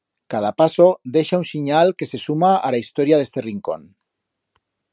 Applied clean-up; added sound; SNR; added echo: none; none; none; none.